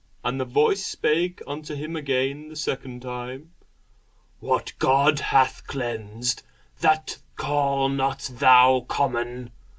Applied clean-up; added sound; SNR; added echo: none; none; none; none.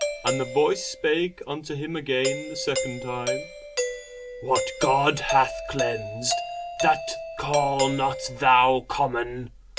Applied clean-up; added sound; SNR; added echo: none; Doorbell; 6 dB; none.